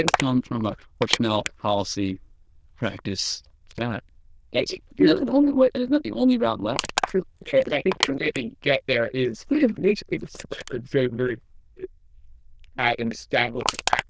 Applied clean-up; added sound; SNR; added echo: neural diffusion model UNIVERSE++.